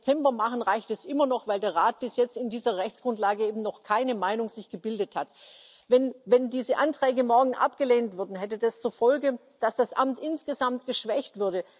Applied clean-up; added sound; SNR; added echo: none; none; none; none.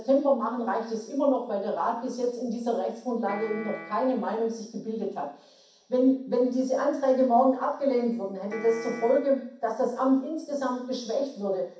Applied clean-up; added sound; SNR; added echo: none; Piano; 15 dB; reverberation time 0.6 s.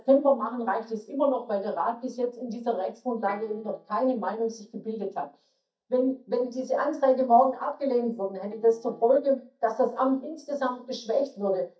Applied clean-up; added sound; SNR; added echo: neural mask model DeepFilterNet 3.